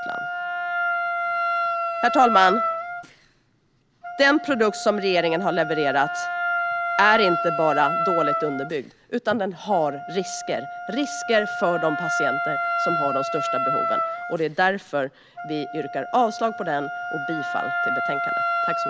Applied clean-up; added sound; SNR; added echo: none; Wind instrument, woodwind instrument; 2 dB; none.